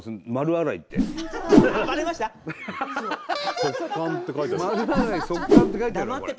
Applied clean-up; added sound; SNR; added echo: none; Whoosh, swoosh, swish; -5 dB; none.